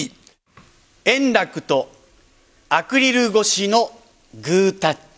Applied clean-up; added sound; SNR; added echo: none; none; none; none.